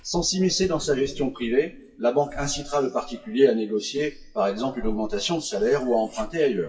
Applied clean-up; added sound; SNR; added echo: classical method WPE with log-MMSE.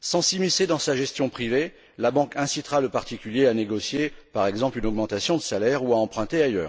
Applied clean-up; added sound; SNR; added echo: none; none; none; none.